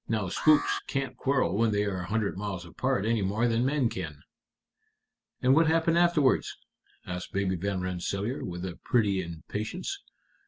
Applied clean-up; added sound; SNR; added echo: none; Alarm; 12 dB; none.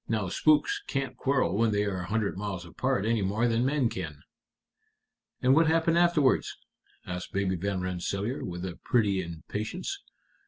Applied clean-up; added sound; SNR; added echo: none; none; none; none.